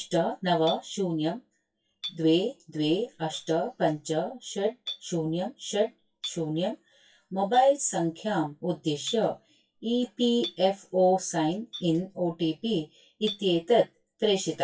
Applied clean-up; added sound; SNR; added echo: classical method WPE with log-MMSE.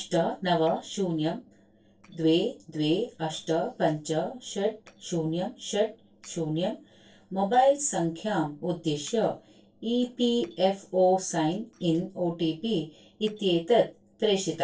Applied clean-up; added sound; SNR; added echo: neural separator model SepFormer DNS4.